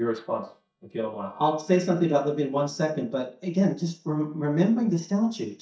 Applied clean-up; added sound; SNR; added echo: neural mask model DeepFilterNet 3.